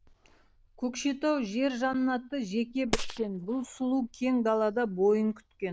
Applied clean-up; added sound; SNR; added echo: neural diffusion model UNIVERSE++.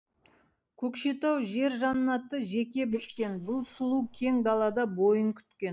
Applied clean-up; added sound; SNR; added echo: neural mask model Resemble Enhance denoiser.